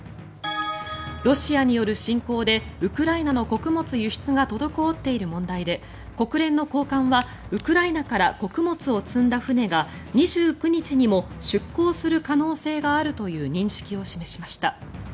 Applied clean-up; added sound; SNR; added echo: none; Drum; 16 dB; none.